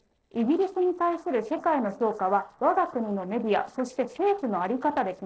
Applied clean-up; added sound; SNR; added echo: neural separator model SepFormer DNS4.